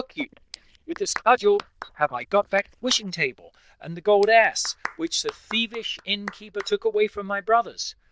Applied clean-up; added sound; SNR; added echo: neural diffusion model UNIVERSE++.